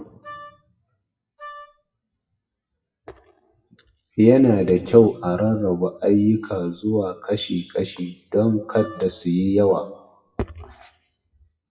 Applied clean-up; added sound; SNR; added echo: classical method WPE with log-MMSE.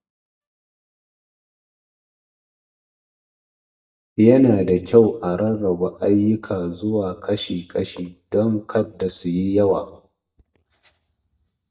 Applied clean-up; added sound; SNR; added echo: neural mask model DeepFilterNet 3.